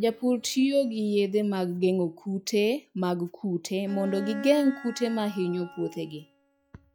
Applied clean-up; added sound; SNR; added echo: classical method log-MMSE.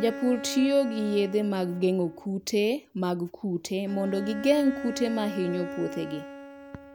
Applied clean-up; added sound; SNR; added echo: none; Bowed string instrument; 12 dB; none.